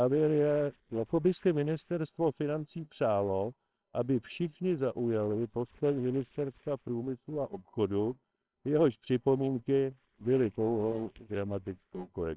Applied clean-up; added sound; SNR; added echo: neural separator model SepFormer WHAMR!.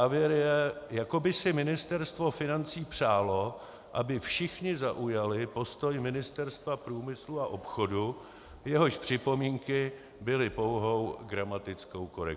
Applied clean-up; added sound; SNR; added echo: none; none; none; none.